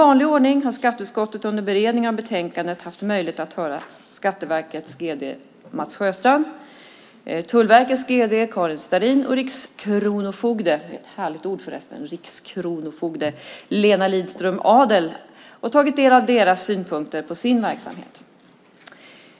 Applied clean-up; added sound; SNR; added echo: none; none; none; none.